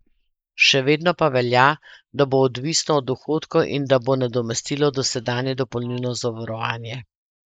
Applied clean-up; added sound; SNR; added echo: neural mask model Resemble Enhance denoiser.